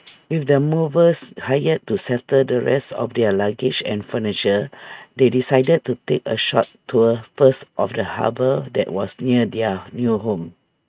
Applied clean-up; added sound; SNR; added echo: neural mask model RNNoise.